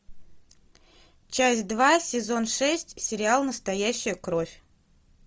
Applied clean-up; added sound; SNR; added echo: none; none; none; none.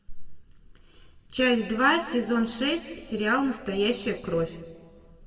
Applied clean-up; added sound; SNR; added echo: none; none; none; reverberation time 1.3 s.